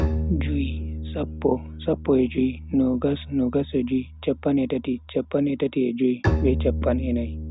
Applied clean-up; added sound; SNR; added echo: none; Bowed string instrument; 5 dB; none.